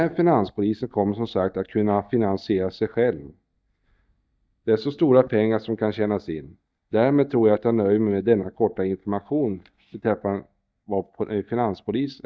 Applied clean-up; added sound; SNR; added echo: neural mask model DeepFilterNet 3.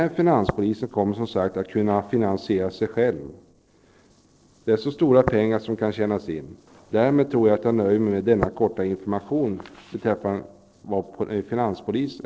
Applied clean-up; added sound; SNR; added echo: neural separator model SepFormer DNS4.